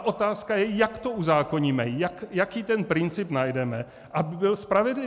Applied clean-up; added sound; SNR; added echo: none; none; none; none.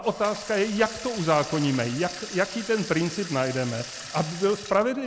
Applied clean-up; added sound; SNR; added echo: none; Sink (filling or washing) / Water tap, faucet; 13 dB; none.